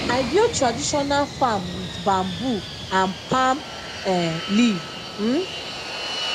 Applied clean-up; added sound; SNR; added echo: none; Fixed-wing aircraft, airplane; 8 dB; none.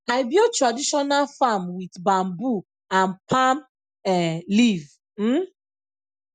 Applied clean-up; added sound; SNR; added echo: none; none; none; none.